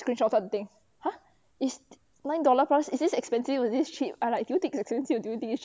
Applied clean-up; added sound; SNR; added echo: none; none; none; none.